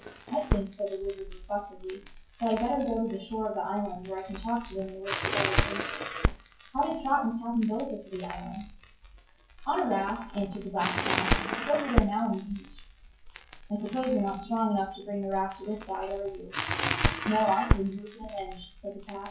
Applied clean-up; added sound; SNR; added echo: classical method WPE with log-MMSE.